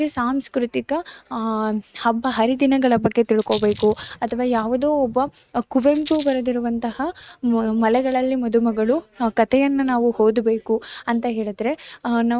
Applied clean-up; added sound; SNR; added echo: neural mask model RNNoise.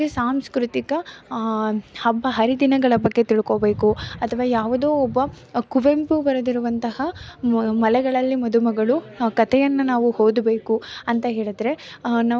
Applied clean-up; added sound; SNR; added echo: none; none; none; none.